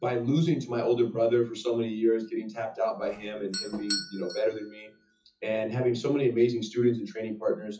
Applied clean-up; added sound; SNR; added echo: classical method WPE with log-MMSE.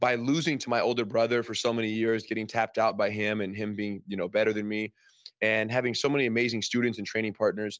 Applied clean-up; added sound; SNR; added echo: none; none; none; none.